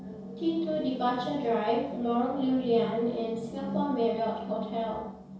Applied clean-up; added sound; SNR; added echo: none; none; none; reverberation time 0.2 s.